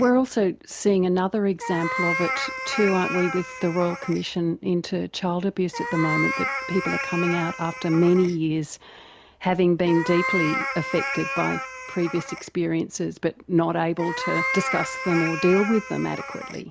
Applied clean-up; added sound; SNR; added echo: none; Meow; 7 dB; none.